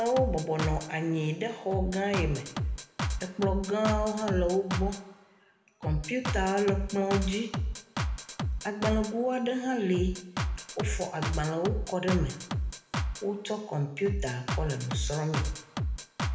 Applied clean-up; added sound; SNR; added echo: none; Drum kit; 2 dB; reverberation time 0.9 s.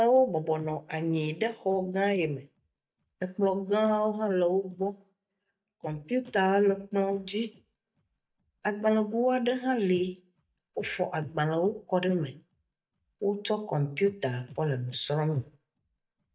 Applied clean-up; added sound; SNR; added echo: neural mask model DeepFilterNet 3.